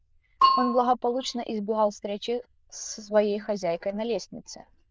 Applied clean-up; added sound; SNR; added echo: neural diffusion model UNIVERSE++.